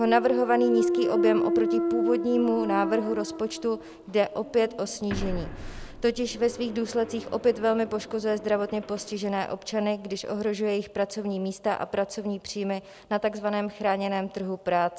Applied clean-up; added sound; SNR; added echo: none; Thump, thud; 5 dB; none.